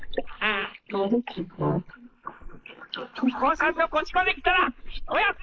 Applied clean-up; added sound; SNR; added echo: neural mask model Resemble Enhance denoiser.